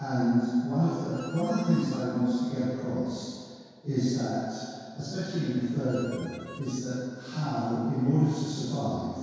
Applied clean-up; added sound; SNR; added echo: none; Harmonica; 19 dB; reverberation time 2.0 s.